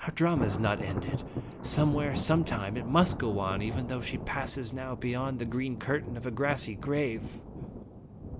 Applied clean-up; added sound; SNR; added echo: none; Thunder; 6 dB; none.